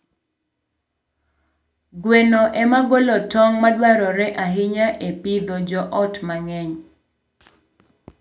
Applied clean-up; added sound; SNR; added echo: none; none; none; none.